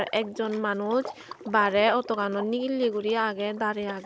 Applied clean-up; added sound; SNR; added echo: none; Water / Liquid; 17 dB; none.